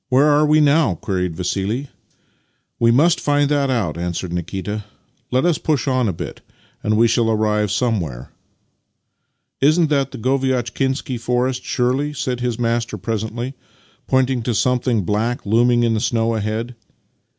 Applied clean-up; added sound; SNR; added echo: none; none; none; none.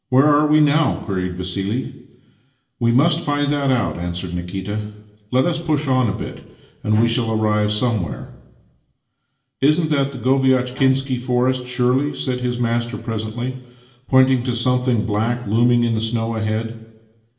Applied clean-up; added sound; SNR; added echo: none; Bowed string instrument; 19 dB; reverberation time 0.7 s.